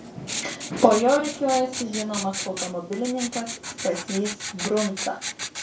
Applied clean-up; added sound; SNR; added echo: none; Writing; 8 dB; reverberation time 0.3 s.